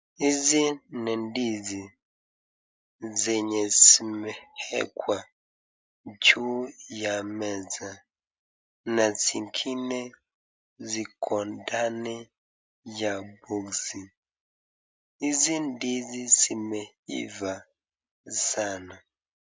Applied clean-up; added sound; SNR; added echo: none; none; none; none.